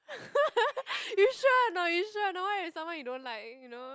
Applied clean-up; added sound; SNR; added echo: none; none; none; none.